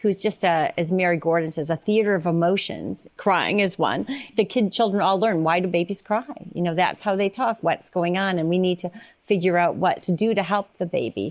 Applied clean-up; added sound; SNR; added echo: none; none; none; none.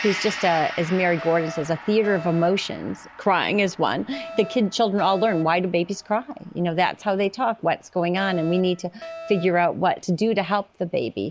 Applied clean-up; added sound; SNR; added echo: none; Alarm + Gong; 15 dB; none.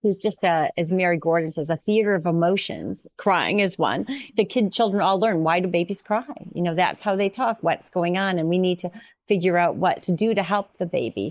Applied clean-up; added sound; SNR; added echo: neural mask model Resemble Enhance denoiser.